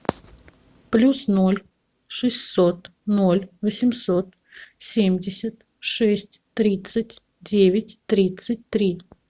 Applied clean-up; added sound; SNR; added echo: none; none; none; none.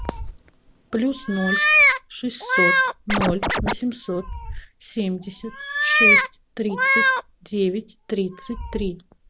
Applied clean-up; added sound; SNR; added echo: none; Scratching (performance technique) + Meow; -4 dB; none.